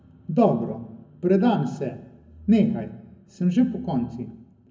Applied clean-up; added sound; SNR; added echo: none; none; none; reverberation time 0.3 s.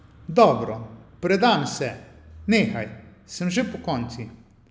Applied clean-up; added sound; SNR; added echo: none; none; none; none.